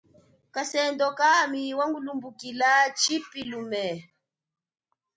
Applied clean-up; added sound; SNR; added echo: none; none; none; none.